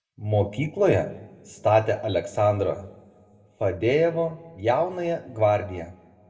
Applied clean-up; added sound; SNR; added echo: none; none; none; reverberation time 0.8 s.